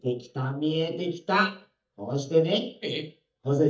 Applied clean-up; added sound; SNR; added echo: neural mask model DeepFilterNet 3.